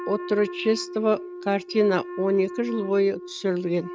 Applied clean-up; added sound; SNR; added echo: neural mask model RNNoise.